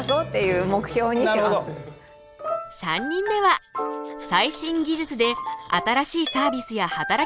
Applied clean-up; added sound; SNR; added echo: none; Cutlery, silverware; 20 dB; none.